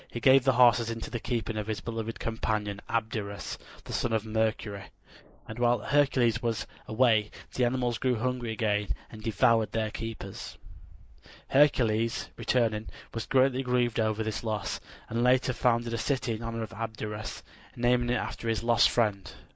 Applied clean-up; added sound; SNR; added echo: neural mask model Resemble Enhance denoiser.